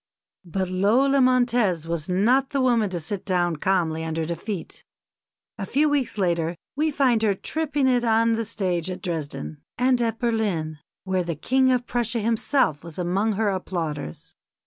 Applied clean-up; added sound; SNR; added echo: none; none; none; none.